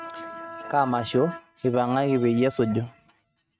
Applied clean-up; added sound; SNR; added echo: neural mask model RNNoise.